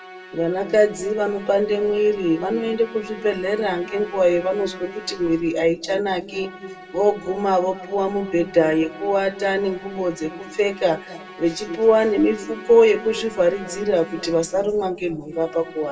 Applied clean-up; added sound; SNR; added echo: none; Musical instrument; 18 dB; reverberation time 1.8 s.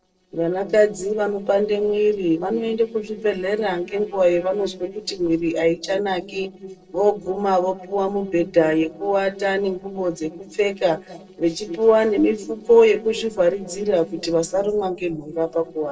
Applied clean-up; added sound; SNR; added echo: neural separator model SepFormer DNS4.